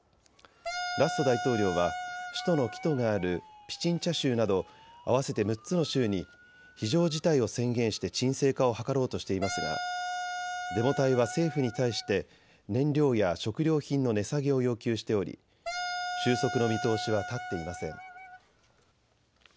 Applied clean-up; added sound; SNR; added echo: none; Wind instrument, woodwind instrument; 7 dB; none.